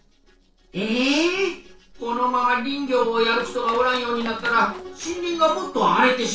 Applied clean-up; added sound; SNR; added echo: neural separator model SepFormer DNS4.